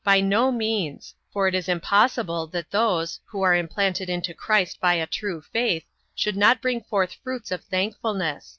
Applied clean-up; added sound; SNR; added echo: none; none; none; none.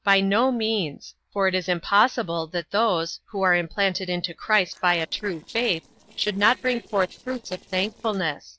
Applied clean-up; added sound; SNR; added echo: neural separator model SepFormer DNS4.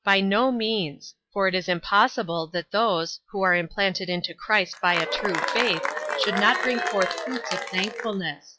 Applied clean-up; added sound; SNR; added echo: classical method log-MMSE.